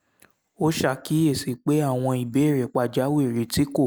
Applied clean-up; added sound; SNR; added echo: none; none; none; none.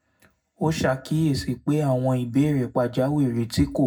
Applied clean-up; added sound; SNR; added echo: none; none; none; reverberation time 0.3 s.